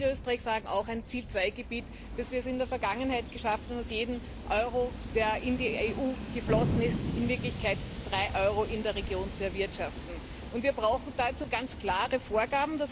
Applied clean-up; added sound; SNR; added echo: none; Thunder + Train; 6 dB; none.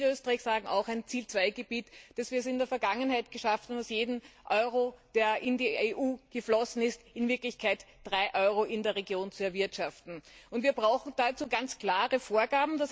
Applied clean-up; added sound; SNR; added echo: none; none; none; none.